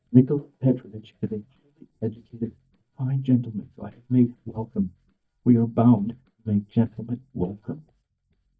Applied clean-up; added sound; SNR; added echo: neural mask model DeepFilterNet 3.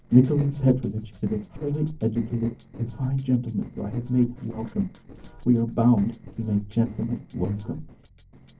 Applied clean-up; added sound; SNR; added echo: neural separator model SepFormer DNS4.